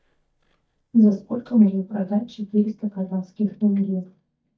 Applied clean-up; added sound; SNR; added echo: neural mask model DeepFilterNet 3.